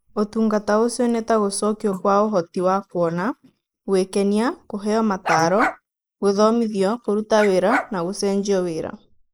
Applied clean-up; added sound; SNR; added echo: neural mask model Resemble Enhance denoiser.